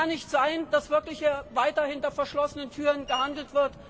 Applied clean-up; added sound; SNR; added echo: none; Thunder / Rain + Screech; 18 dB; none.